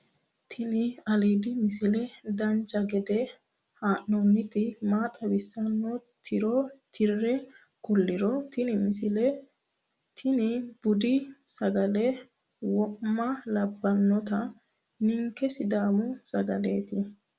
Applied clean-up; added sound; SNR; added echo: none; none; none; none.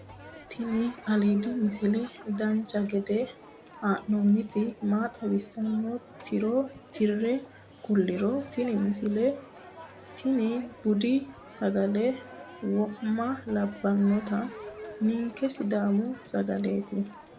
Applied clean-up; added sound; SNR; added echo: none; Crowd; 19 dB; none.